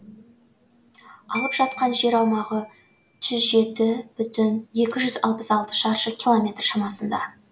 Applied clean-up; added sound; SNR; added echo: none; Glockenspiel; 15 dB; none.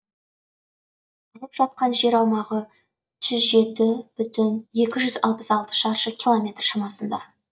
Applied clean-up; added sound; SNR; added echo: neural mask model DeepFilterNet 3.